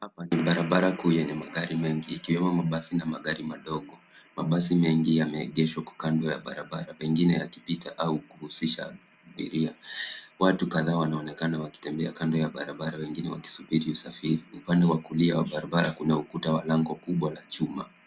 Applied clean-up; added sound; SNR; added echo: none; none; none; none.